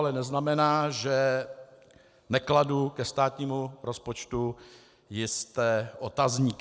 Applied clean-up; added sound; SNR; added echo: none; none; none; none.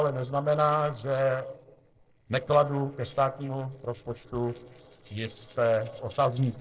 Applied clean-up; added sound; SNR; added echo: neural separator model SepFormer DNS4.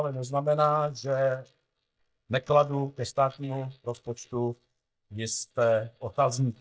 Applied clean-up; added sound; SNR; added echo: neural mask model DeepFilterNet 3.